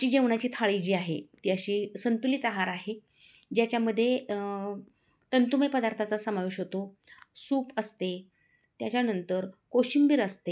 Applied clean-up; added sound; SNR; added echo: none; none; none; none.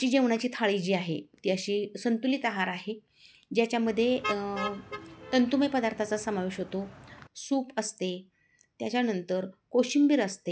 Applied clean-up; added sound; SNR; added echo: none; Motor vehicle (road); 12 dB; none.